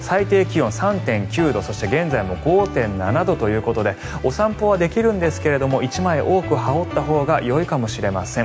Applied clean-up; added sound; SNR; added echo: none; none; none; none.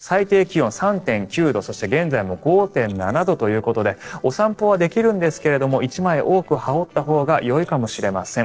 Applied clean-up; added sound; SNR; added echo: neural separator model SepFormer DNS4.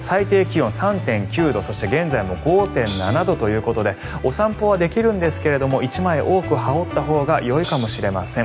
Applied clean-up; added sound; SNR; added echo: none; Hi-hat; 12 dB; none.